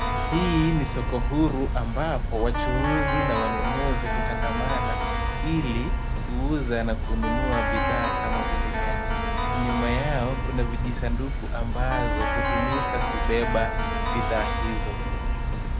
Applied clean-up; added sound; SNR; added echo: none; Keyboard (musical); -4 dB; none.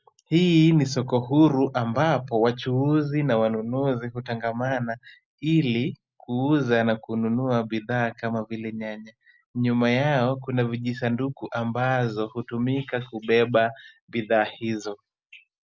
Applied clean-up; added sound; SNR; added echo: none; none; none; none.